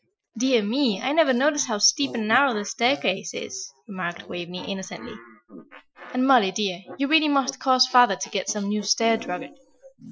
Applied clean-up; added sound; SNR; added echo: classical method Wiener filter.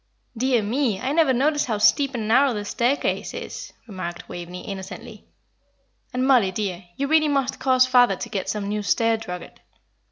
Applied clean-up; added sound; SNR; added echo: none; none; none; none.